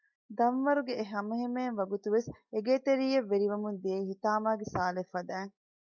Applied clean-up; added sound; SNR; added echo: none; none; none; none.